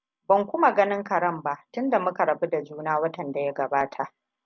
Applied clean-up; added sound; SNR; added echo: none; none; none; none.